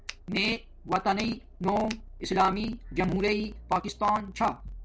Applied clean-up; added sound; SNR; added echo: none; Finger snapping + Accelerating, revving, vroom; 15 dB; none.